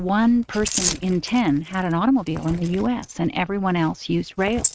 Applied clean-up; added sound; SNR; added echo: neural mask model RNNoise.